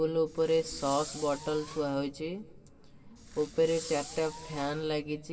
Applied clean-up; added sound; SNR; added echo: none; Fireworks; 14 dB; reverberation time 1.8 s.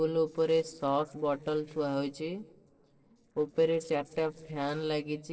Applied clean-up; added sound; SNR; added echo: neural separator model SepFormer DNS4.